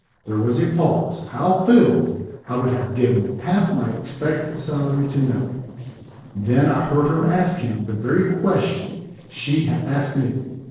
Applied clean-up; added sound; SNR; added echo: neural separator model SepFormer DNS4.